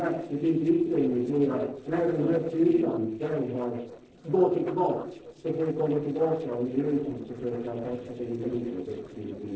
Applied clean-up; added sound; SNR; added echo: neural separator model SepFormer DNS4.